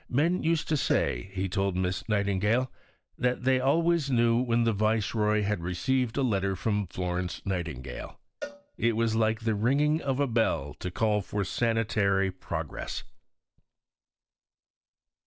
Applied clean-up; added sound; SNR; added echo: neural separator model SepFormer DNS4.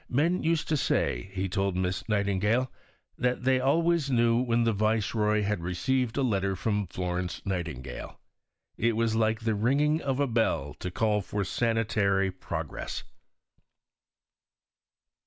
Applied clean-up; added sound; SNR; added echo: none; none; none; none.